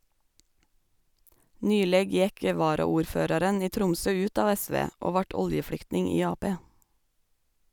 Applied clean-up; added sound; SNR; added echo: none; none; none; none.